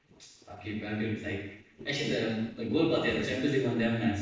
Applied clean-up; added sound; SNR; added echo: neural separator model SepFormer DNS4.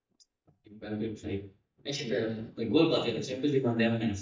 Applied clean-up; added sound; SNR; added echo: neural mask model DeepFilterNet 3.